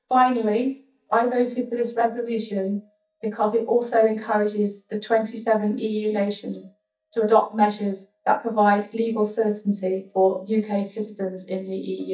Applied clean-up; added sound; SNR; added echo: neural mask model DeepFilterNet 3.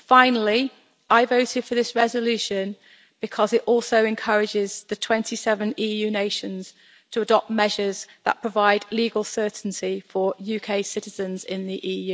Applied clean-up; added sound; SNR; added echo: none; none; none; none.